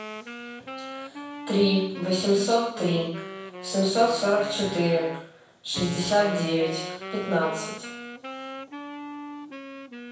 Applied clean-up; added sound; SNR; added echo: none; Wind instrument, woodwind instrument; 11 dB; reverberation time 0.7 s.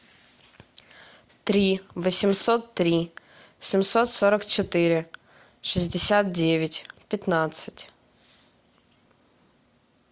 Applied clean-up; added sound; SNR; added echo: none; none; none; none.